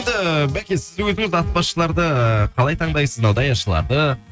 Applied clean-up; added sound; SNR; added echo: neural mask model RNNoise.